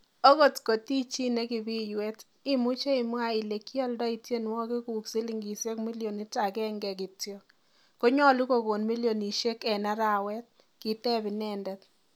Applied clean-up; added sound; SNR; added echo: none; none; none; none.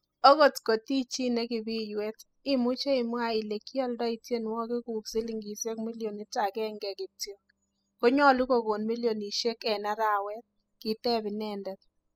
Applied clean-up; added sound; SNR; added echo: classical method spectral subtraction.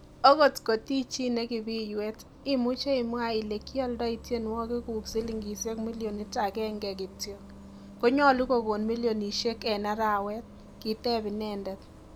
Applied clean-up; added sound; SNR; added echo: none; Bus; 18 dB; none.